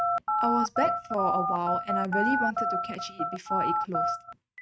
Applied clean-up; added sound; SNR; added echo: neural mask model RNNoise.